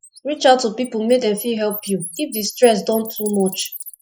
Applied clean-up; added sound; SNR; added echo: classical method Wiener filter.